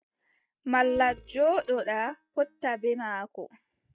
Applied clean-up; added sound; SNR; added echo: neural mask model DeepFilterNet 3.